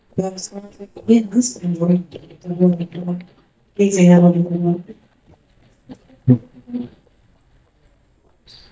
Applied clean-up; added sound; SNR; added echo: neural mask model DeepFilterNet 3.